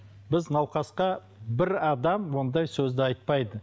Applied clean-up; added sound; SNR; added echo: none; none; none; none.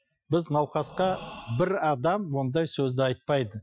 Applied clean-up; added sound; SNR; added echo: classical method Wiener filter.